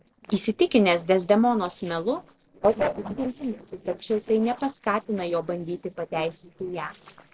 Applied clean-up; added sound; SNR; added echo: neural separator model SepFormer DNS4.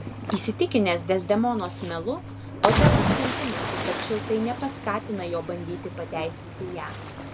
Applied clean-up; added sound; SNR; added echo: none; Cricket / Waves, surf; 1 dB; none.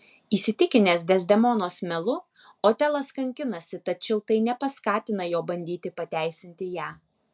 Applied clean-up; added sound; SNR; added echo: none; none; none; none.